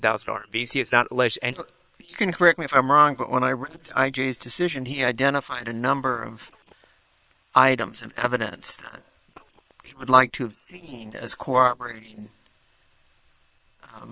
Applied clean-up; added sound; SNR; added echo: neural separator model SepFormer WHAM!.